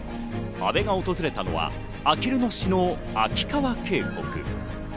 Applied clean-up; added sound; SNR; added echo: none; none; none; none.